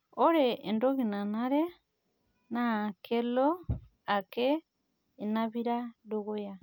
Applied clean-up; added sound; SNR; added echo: none; none; none; none.